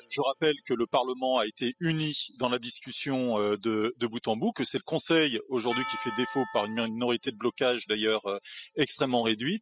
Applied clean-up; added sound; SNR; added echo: classical method spectral subtraction.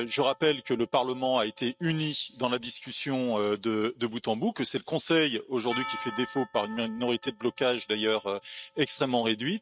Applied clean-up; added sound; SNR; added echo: neural mask model RNNoise.